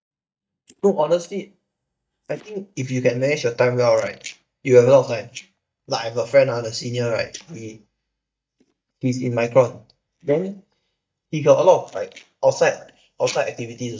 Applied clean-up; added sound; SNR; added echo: neural mask model DeepFilterNet 3.